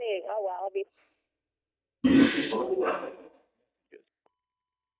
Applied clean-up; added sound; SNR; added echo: neural mask model DeepFilterNet 3.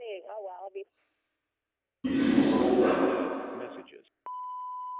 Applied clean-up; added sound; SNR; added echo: none; Telephone; 11 dB; reverberation time 2.1 s.